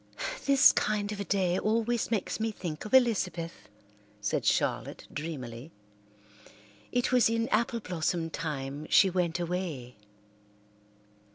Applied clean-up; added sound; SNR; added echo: none; none; none; none.